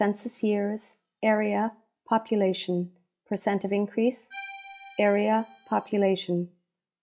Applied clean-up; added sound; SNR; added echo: classical method log-MMSE.